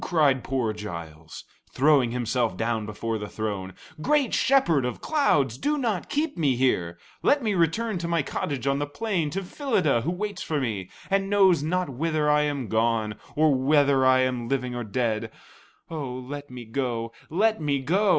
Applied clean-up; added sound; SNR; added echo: none; none; none; none.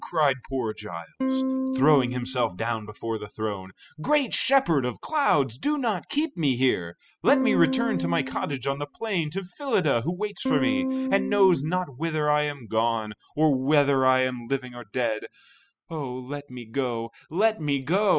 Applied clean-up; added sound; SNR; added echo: classical method spectral subtraction.